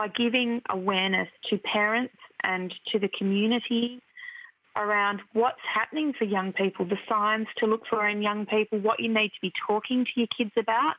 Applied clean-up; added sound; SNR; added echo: none; none; none; none.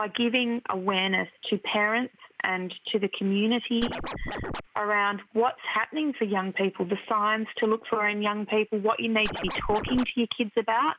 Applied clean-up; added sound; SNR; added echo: none; Scratching (performance technique); 6 dB; none.